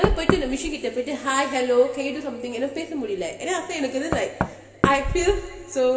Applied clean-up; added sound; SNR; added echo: none; Knock; 5 dB; reverberation time 1.8 s.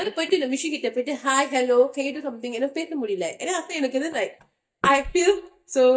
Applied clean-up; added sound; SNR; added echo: neural mask model DeepFilterNet 3.